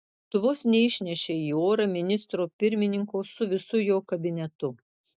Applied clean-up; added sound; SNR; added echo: none; none; none; none.